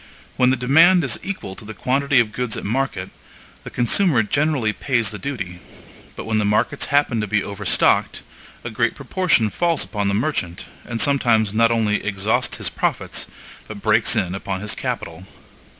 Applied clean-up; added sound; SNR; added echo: none; none; none; none.